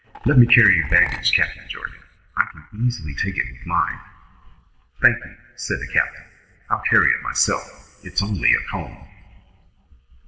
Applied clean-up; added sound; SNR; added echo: neural separator model SepFormer DNS4.